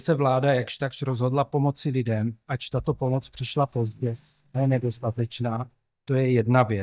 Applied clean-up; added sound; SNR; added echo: neural mask model DeepFilterNet 3.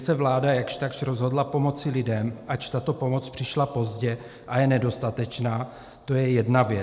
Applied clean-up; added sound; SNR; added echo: none; none; none; none.